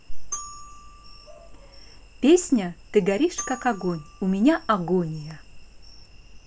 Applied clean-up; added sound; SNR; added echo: none; Glockenspiel; 19 dB; none.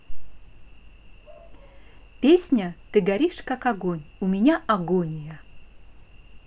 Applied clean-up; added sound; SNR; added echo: none; none; none; none.